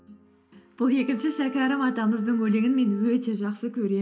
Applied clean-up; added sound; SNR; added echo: none; Wind instrument, woodwind instrument; 19 dB; reverberation time 0.7 s.